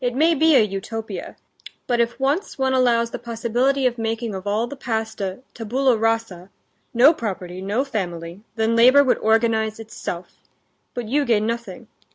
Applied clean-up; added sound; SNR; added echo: none; none; none; none.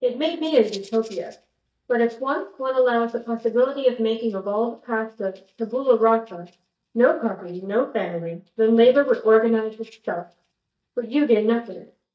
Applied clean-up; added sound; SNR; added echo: neural mask model DeepFilterNet 3.